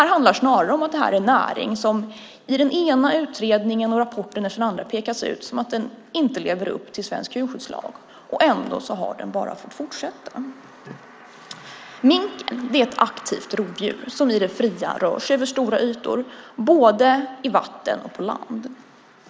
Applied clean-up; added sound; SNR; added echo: none; none; none; none.